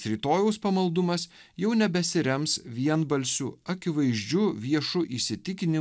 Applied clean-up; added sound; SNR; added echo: none; none; none; none.